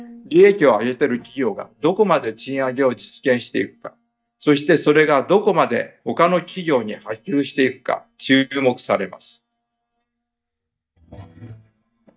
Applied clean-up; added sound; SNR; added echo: neural mask model DeepFilterNet 3.